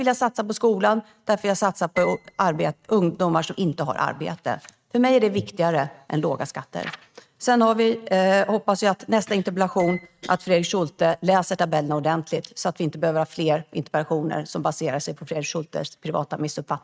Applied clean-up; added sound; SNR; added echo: neural mask model RNNoise.